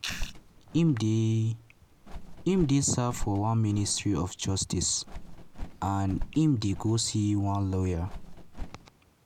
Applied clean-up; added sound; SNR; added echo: none; Bird; 12 dB; none.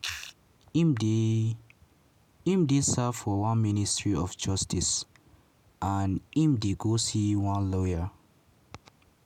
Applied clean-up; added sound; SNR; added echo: none; none; none; none.